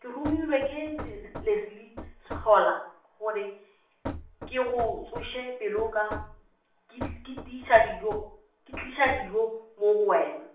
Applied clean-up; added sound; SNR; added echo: none; Knock / Wood; 12 dB; reverberation time 0.5 s.